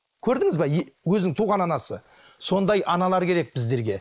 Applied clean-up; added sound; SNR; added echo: neural mask model Resemble Enhance denoiser.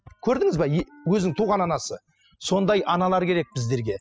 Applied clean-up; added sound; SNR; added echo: classical method spectral subtraction.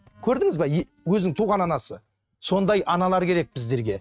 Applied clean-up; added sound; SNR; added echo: neural mask model RNNoise.